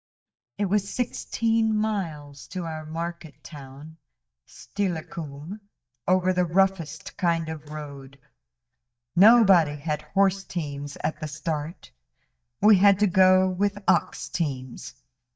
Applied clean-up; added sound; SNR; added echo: neural mask model DeepFilterNet 3.